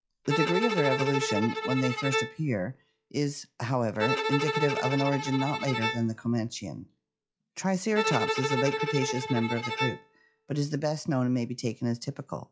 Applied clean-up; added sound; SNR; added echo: classical method log-MMSE.